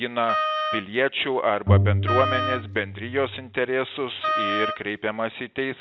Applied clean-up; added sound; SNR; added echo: none; Wind instrument, woodwind instrument + Bowed string instrument; -1 dB; none.